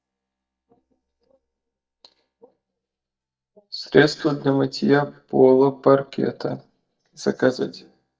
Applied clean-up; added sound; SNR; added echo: neural mask model DeepFilterNet 3.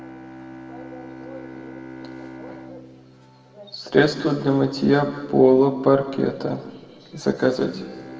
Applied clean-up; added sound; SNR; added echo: none; Bowed string instrument; 19 dB; reverberation time 1.6 s.